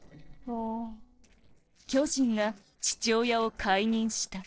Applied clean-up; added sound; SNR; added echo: neural separator model SepFormer DNS4.